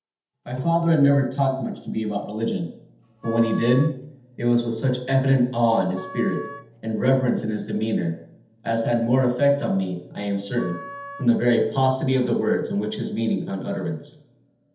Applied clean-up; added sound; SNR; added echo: none; Wind instrument, woodwind instrument; 17 dB; reverberation time 0.8 s.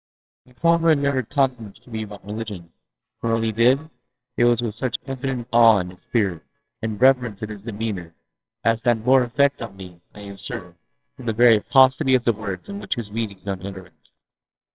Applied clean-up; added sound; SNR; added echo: neural separator model SepFormer WHAMR!.